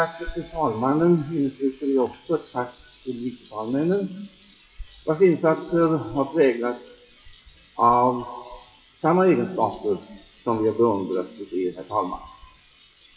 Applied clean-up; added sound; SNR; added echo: classical method WPE with log-MMSE.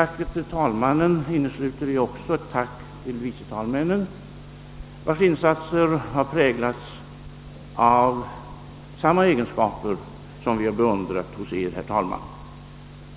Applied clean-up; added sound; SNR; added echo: none; none; none; none.